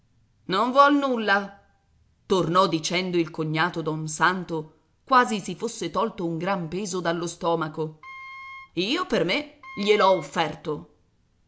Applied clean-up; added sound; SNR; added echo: none; Wind instrument, woodwind instrument; 18 dB; none.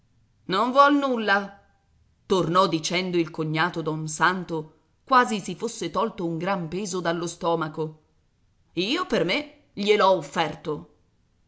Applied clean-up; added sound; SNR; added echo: none; none; none; none.